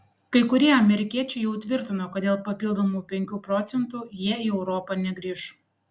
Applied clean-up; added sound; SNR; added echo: none; none; none; none.